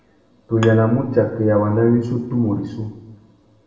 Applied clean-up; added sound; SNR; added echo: none; Bowed string instrument; 18 dB; reverberation time 1.0 s.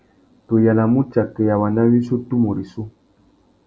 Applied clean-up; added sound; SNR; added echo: none; none; none; none.